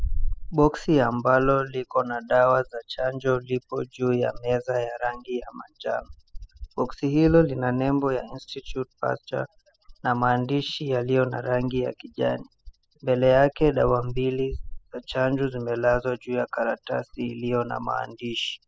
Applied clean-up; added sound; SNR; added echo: classical method spectral subtraction.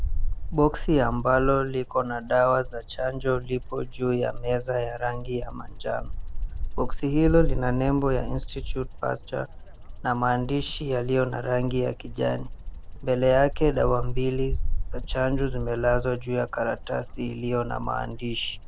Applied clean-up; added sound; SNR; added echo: none; Bird vocalization, bird call, bird song; 3 dB; none.